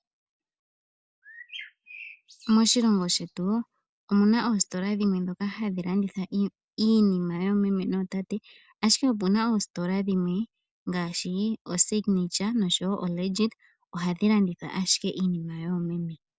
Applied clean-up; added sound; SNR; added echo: none; Bird; 20 dB; none.